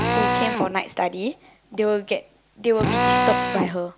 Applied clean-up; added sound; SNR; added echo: none; Drill; -1 dB; none.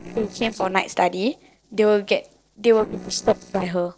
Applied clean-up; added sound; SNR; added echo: neural separator model SepFormer DNS4.